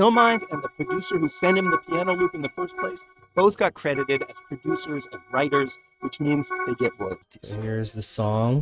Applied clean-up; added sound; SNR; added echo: neural mask model RNNoise.